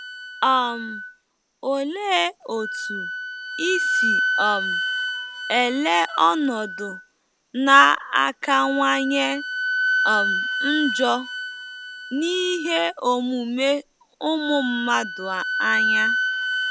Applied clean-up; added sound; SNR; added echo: none; Wind instrument, woodwind instrument; 4 dB; none.